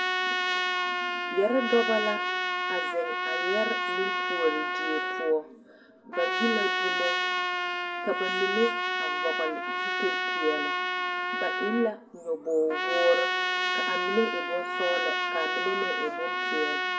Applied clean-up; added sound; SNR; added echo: none; Trumpet; -2 dB; reverberation time 0.3 s.